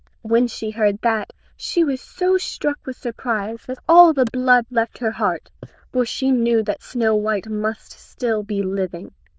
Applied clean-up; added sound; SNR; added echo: neural diffusion model UNIVERSE++.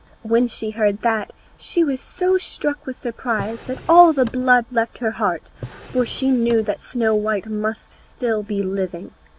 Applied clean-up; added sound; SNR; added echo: none; Drawer open or close; 18 dB; none.